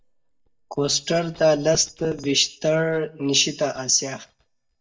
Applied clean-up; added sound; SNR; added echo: neural mask model DeepFilterNet 3.